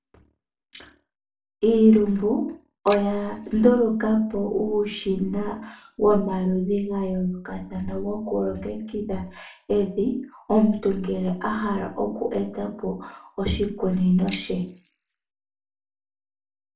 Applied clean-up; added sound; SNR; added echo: none; Bicycle bell; -3 dB; reverberation time 0.4 s.